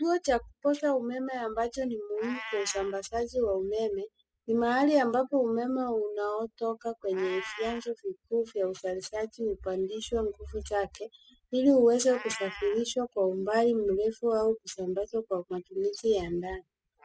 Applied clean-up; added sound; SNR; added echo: classical method spectral subtraction.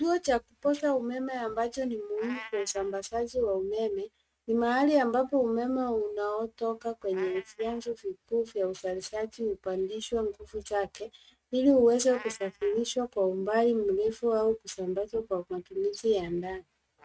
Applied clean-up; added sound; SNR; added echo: neural mask model RNNoise.